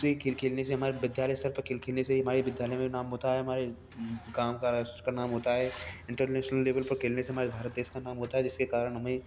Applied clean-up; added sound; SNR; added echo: none; Truck; 19 dB; none.